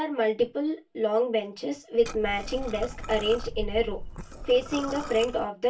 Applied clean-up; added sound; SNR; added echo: none; Liquid; 9 dB; reverberation time 0.2 s.